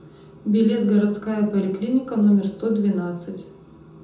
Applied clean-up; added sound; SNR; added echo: none; none; none; reverberation time 0.5 s.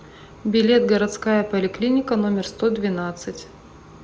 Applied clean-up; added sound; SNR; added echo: none; none; none; none.